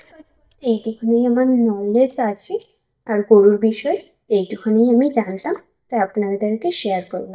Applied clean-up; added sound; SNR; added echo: neural mask model DeepFilterNet 3.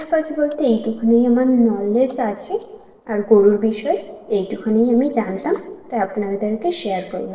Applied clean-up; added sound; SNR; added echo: neural separator model SepFormer DNS4.